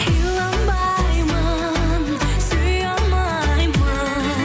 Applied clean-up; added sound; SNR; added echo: none; none; none; none.